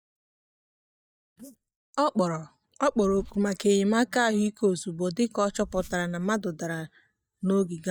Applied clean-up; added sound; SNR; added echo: neural mask model DeepFilterNet 3.